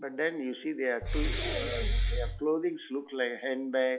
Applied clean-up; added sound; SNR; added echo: classical method log-MMSE.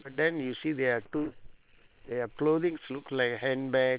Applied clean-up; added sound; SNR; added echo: neural separator model SepFormer WHAM!.